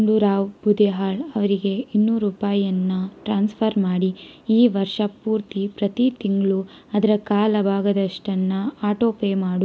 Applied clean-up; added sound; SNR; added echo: none; none; none; none.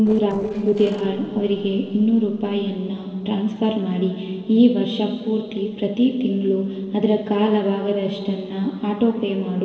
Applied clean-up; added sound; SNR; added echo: neural separator model SepFormer DNS4.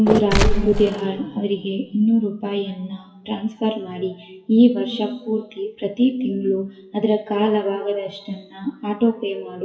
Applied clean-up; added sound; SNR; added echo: classical method WPE with log-MMSE.